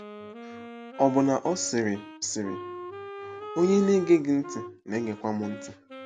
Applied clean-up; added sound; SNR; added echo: none; Wind instrument, woodwind instrument; 14 dB; none.